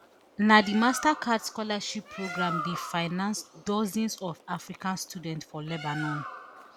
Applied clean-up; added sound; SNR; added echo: none; Bird; 12 dB; none.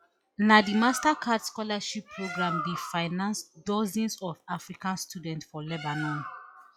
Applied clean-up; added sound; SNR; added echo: classical method log-MMSE.